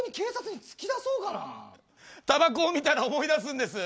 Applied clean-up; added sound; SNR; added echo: none; none; none; none.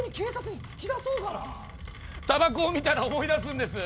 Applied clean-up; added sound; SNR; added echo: none; Rain; 11 dB; none.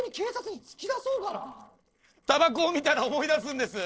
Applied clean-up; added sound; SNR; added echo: neural separator model SepFormer DNS4.